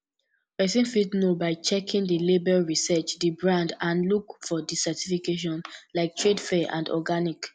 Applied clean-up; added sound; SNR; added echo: none; none; none; none.